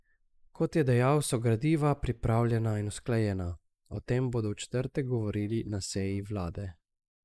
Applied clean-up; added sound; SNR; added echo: neural mask model Resemble Enhance denoiser.